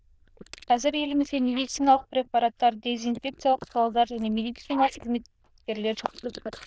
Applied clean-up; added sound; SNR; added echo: neural diffusion model UNIVERSE++.